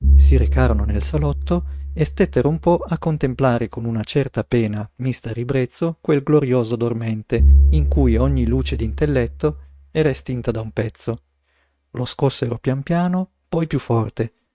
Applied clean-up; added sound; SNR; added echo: neural mask model RNNoise.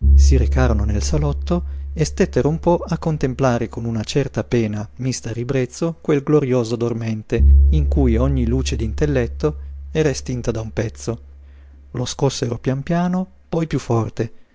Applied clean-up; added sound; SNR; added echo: none; Bowed string instrument; 1 dB; none.